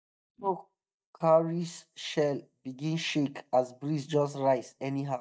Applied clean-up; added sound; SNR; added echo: neural mask model DeepFilterNet 3.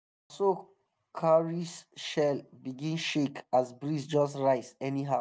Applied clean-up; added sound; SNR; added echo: none; none; none; none.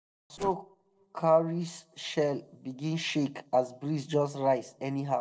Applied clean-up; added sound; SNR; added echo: neural separator model SepFormer DNS4.